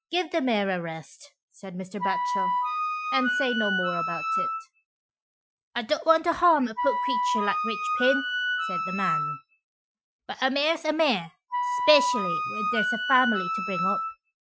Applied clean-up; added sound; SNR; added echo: classical method Wiener filter.